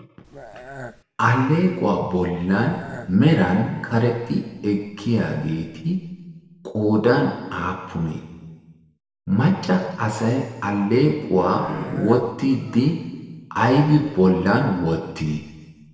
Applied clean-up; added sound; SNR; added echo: none; Burping, eructation; 17 dB; reverberation time 1.2 s.